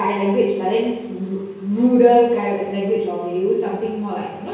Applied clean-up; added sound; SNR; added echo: none; none; none; reverberation time 1.0 s.